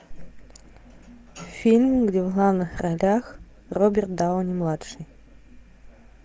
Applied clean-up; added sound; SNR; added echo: none; none; none; none.